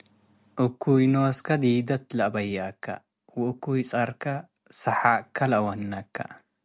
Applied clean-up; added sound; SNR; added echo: none; none; none; none.